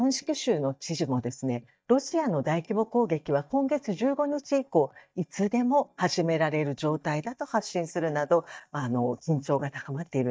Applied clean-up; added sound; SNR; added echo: neural mask model DeepFilterNet 3.